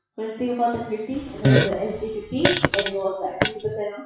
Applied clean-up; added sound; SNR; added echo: classical method WPE with log-MMSE.